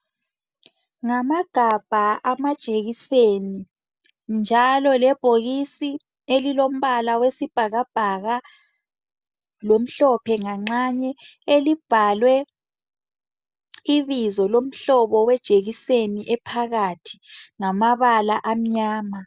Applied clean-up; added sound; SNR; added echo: none; none; none; none.